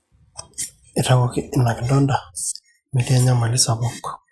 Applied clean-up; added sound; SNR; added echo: classical method Wiener filter.